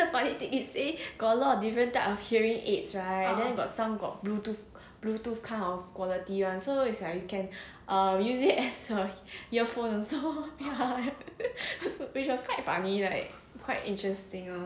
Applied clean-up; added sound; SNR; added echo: none; none; none; none.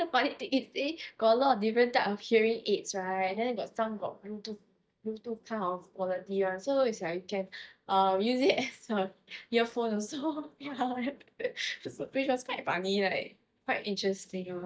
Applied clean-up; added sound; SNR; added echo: neural mask model DeepFilterNet 3.